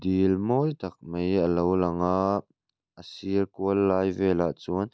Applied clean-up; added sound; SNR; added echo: none; none; none; none.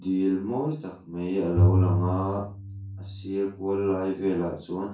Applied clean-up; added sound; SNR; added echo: none; Bowed string instrument; -2 dB; reverberation time 0.3 s.